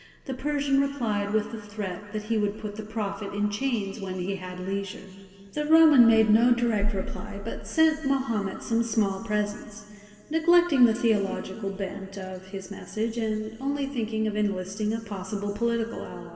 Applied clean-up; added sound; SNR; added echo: none; none; none; reverberation time 2.4 s.